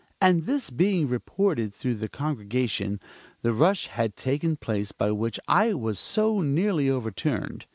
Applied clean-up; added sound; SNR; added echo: none; none; none; none.